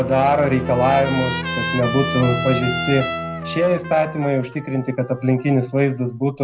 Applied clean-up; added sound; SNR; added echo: none; Bowed string instrument + Trumpet; 7 dB; none.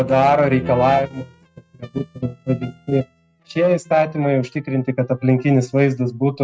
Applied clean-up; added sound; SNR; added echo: neural mask model RNNoise.